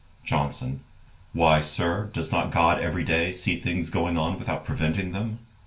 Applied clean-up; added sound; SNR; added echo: none; none; none; reverberation time 0.2 s.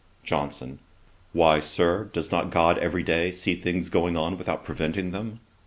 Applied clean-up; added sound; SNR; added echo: none; none; none; none.